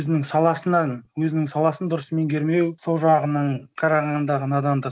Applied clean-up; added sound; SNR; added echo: none; none; none; none.